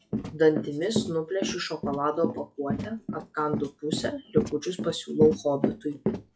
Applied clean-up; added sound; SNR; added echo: classical method log-MMSE.